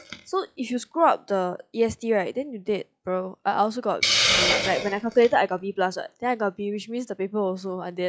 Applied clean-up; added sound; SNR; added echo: classical method log-MMSE.